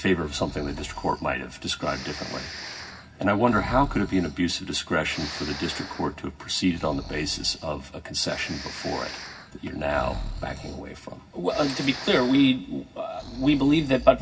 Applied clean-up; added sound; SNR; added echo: none; Breathing; 13 dB; reverberation time 0.4 s.